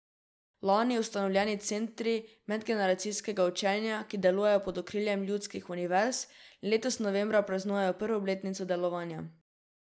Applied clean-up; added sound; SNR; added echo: none; none; none; none.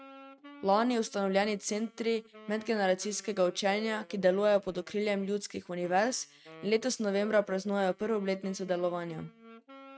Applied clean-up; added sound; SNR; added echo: neural mask model RNNoise.